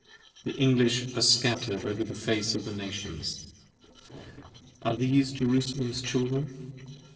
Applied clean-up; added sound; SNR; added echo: neural separator model SepFormer DNS4.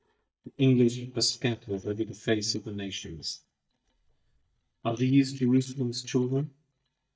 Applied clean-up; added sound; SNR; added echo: neural mask model DeepFilterNet 3.